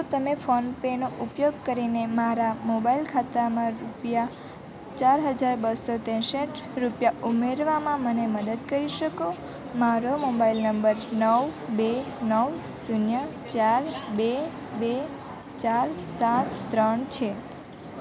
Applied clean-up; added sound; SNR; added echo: none; none; none; none.